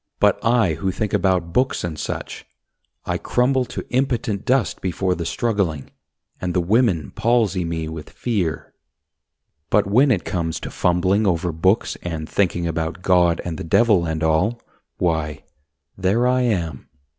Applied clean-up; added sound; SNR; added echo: none; none; none; none.